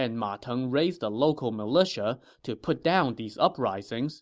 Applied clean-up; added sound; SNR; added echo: none; none; none; none.